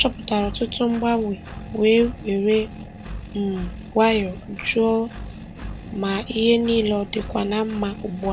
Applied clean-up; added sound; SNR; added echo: none; Engine; 13 dB; none.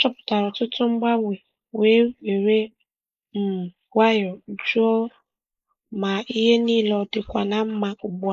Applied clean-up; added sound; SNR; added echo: neural mask model Resemble Enhance denoiser.